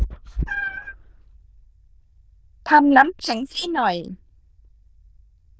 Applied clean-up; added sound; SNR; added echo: neural diffusion model UNIVERSE++.